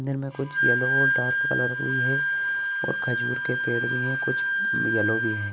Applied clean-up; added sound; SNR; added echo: none; Wind instrument, woodwind instrument; -4 dB; none.